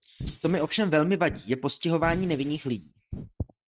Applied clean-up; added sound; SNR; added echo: neural mask model RNNoise.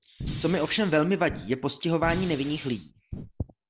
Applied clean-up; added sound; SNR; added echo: none; Fire; 11 dB; none.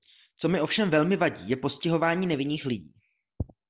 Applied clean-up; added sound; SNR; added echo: none; none; none; none.